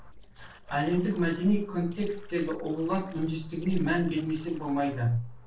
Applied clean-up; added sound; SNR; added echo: neural separator model SepFormer DNS4.